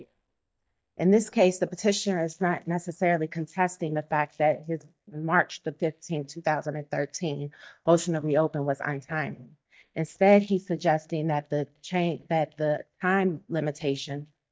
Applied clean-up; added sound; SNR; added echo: neural mask model DeepFilterNet 3.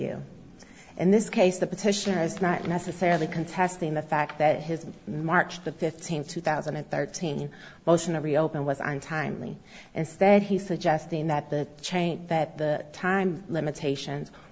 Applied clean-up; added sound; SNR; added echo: none; none; none; none.